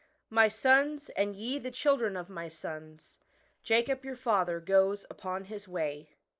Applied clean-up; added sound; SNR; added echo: neural mask model Resemble Enhance denoiser.